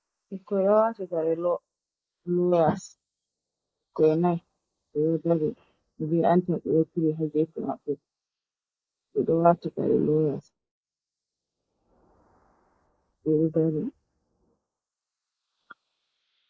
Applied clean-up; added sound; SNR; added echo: neural mask model Resemble Enhance denoiser.